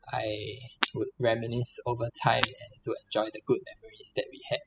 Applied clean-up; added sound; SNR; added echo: classical method spectral subtraction.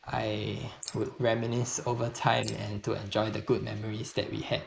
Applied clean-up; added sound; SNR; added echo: neural mask model Resemble Enhance denoiser.